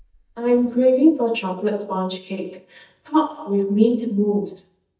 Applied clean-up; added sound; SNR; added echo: neural mask model DeepFilterNet 3.